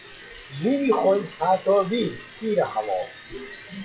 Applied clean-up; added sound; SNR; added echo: classical method WPE with log-MMSE.